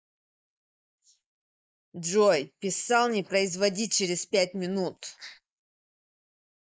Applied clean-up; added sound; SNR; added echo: neural mask model Resemble Enhance denoiser.